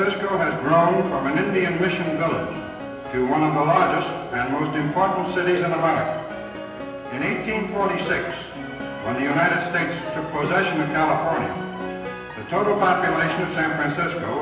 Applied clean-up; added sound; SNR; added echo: none; Piano; 11 dB; reverberation time 1.0 s.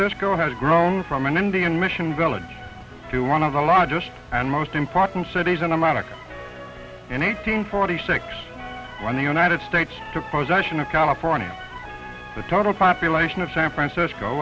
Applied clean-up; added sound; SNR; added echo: none; none; none; none.